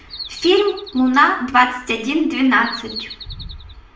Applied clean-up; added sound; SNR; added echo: none; Bird vocalization, bird call, bird song; 15 dB; reverberation time 0.5 s.